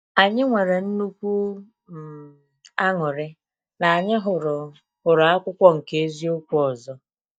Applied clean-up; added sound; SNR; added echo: neural mask model DeepFilterNet 3.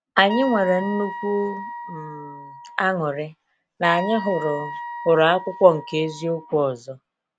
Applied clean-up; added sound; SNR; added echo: none; Wind instrument, woodwind instrument; 11 dB; none.